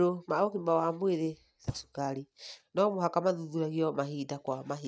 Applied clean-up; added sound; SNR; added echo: neural mask model RNNoise.